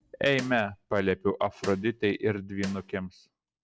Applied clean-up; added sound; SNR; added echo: none; Snare drum; 14 dB; none.